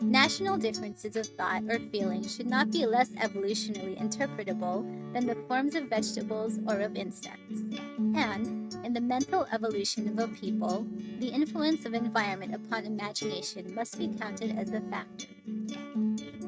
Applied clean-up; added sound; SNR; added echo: neural mask model RNNoise.